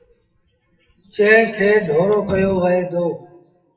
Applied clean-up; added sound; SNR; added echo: classical method WPE with log-MMSE.